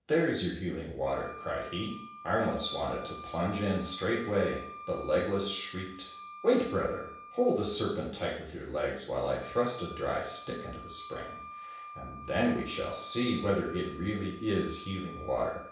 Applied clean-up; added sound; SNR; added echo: none; Wind instrument, woodwind instrument; 15 dB; reverberation time 0.7 s.